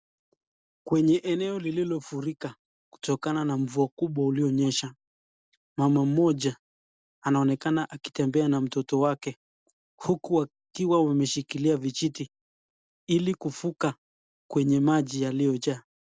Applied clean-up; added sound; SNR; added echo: none; none; none; none.